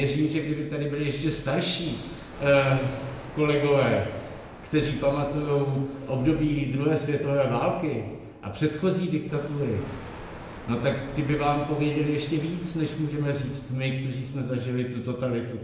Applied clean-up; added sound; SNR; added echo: none; Thunder; 18 dB; reverberation time 1.0 s.